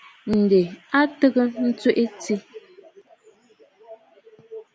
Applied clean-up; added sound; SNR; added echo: none; none; none; none.